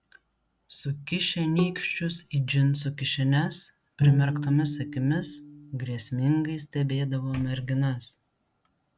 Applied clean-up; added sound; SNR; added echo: none; Bowed string instrument + Bowed string instrument; 5 dB; none.